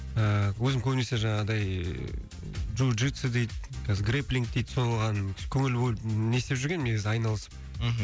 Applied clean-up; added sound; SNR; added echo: none; none; none; none.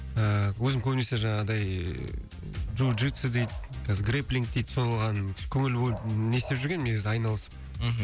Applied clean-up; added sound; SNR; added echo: none; Dog; 19 dB; none.